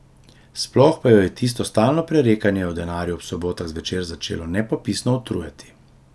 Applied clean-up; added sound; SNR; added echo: none; none; none; none.